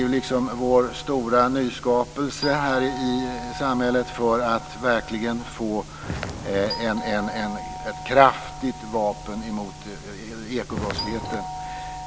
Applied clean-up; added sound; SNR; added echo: none; Walk, footsteps + Doorbell; 11 dB; none.